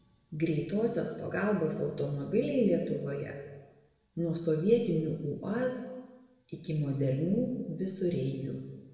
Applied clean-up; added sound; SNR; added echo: none; none; none; reverberation time 1.2 s.